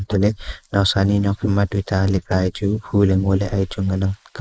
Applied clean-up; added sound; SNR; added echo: neural mask model Resemble Enhance denoiser.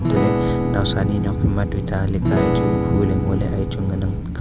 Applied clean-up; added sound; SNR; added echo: none; Wind + Acoustic guitar / Strum; -2 dB; none.